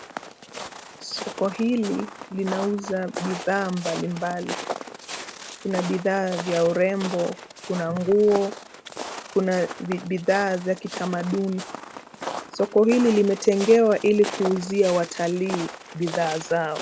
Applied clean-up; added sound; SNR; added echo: none; Walk, footsteps; 11 dB; none.